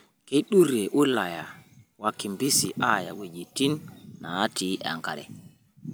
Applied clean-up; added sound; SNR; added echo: none; none; none; none.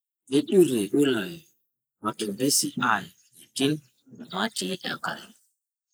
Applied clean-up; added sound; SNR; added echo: neural mask model Resemble Enhance denoiser.